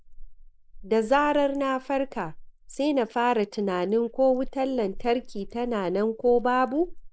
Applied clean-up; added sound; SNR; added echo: neural mask model Resemble Enhance denoiser.